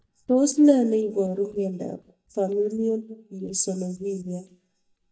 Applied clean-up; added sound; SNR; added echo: neural mask model DeepFilterNet 3.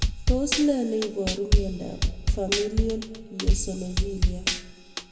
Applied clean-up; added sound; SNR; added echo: none; Drum kit; -3 dB; reverberation time 1.8 s.